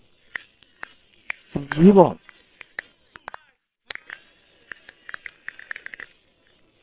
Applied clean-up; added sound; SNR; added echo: neural separator model SepFormer WHAMR!.